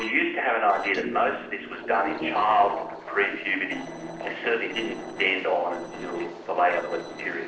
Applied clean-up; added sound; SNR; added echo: neural separator model SepFormer DNS4.